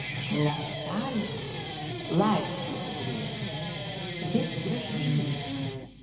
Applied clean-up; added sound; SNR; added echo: none; Guitar; 1 dB; reverberation time 1.9 s.